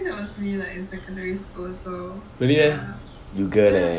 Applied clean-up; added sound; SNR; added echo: none; none; none; none.